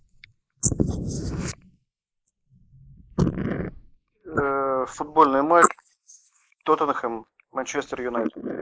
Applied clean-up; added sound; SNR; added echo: neural mask model Resemble Enhance denoiser.